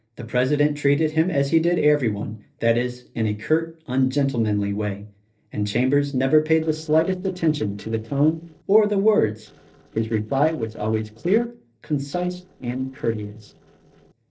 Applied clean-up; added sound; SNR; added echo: neural separator model SepFormer DNS4.